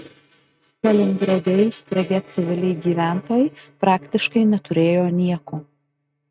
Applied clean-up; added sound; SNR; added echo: neural mask model RNNoise.